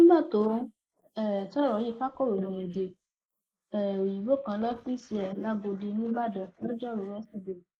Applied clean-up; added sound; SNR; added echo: neural mask model Resemble Enhance denoiser.